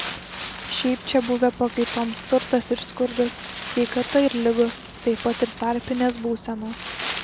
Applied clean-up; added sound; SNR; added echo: none; Wind; 11 dB; none.